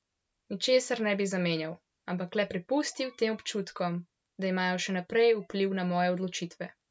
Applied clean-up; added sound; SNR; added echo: none; none; none; none.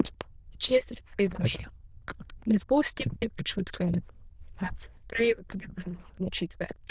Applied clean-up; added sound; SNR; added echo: neural diffusion model UNIVERSE++.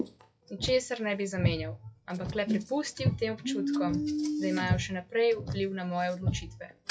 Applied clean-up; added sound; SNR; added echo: classical method log-MMSE.